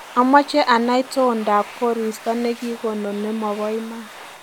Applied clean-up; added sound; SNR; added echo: none; Domestic sounds, home sounds; 18 dB; none.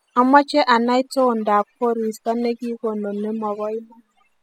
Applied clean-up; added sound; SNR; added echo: classical method spectral subtraction.